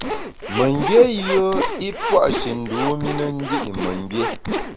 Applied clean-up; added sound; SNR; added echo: none; Zipper (clothing); 5 dB; none.